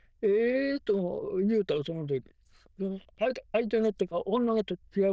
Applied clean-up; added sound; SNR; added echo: neural diffusion model UNIVERSE++.